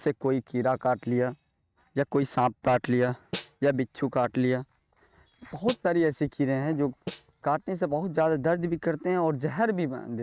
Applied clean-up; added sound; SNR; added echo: neural mask model RNNoise.